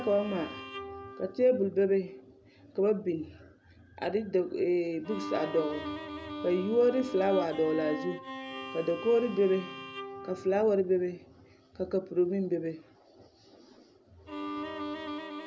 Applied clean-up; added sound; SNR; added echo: none; Bowed string instrument; 12 dB; none.